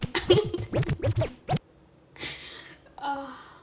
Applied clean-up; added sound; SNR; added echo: none; Scratching (performance technique); -3 dB; none.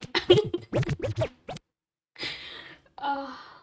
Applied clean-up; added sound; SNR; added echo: neural mask model RNNoise.